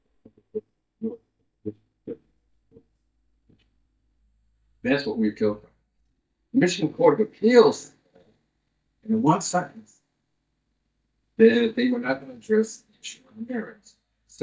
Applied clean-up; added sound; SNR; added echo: neural mask model DeepFilterNet 3.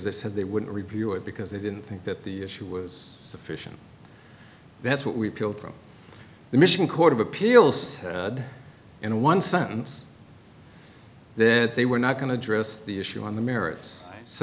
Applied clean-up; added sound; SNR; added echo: none; none; none; none.